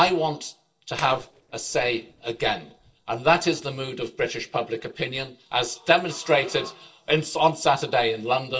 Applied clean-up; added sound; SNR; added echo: neural separator model SepFormer DNS4.